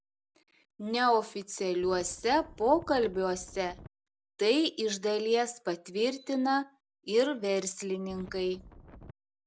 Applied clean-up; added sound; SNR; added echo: none; Wind; 19 dB; none.